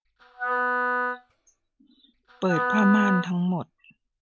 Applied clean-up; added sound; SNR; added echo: none; Wind instrument, woodwind instrument; 2 dB; none.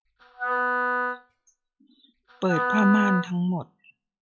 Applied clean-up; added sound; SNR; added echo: classical method log-MMSE.